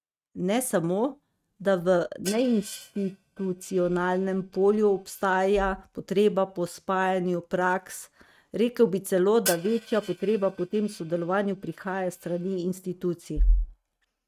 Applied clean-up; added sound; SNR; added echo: neural mask model RNNoise.